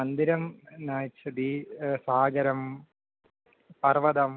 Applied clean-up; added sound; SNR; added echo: none; none; none; none.